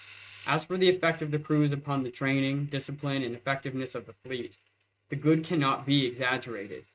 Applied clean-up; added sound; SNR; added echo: neural mask model RNNoise.